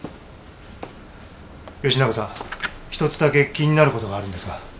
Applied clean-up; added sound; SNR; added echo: none; none; none; none.